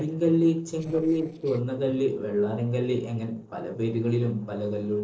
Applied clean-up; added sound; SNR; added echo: neural separator model SepFormer DNS4.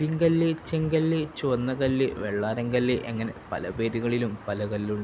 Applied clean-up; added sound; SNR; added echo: none; none; none; none.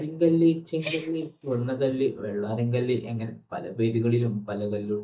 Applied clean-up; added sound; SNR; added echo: neural mask model DeepFilterNet 3.